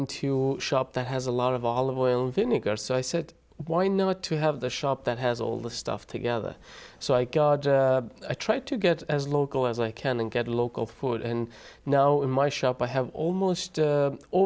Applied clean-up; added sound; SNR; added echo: none; none; none; none.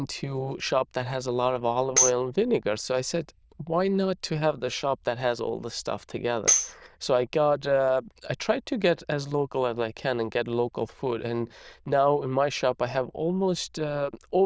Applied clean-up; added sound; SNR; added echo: neural diffusion model UNIVERSE++.